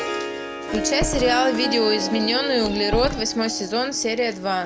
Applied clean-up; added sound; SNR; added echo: none; Harp + Door; 5 dB; none.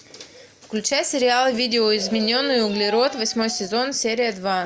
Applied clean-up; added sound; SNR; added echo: none; none; none; none.